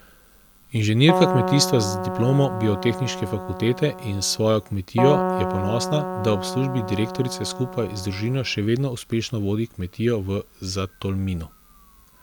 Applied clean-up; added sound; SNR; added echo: none; Keyboard (musical); 4 dB; none.